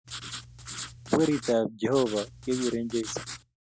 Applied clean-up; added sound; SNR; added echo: none; Writing; 11 dB; none.